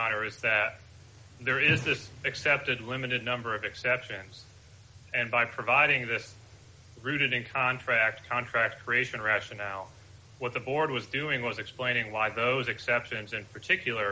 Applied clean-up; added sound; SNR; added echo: none; none; none; none.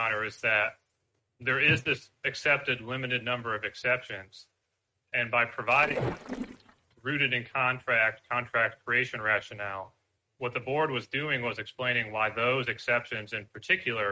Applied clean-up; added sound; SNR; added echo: neural mask model RNNoise.